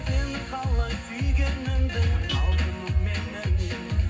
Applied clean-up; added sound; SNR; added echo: none; Guitar; 12 dB; reverberation time 0.4 s.